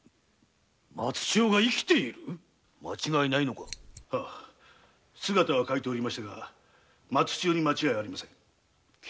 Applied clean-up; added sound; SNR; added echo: none; Scissors; 15 dB; none.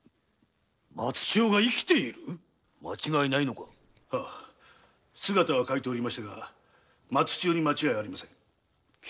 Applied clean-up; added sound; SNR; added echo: neural separator model SepFormer DNS4.